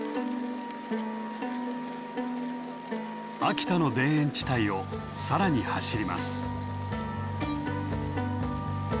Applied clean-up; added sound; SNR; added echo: none; Wind instrument, woodwind instrument; 13 dB; none.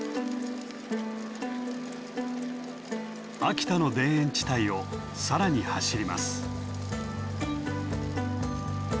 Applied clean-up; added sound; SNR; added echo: none; none; none; none.